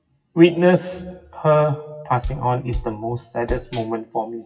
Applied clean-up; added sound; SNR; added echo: classical method WPE with log-MMSE.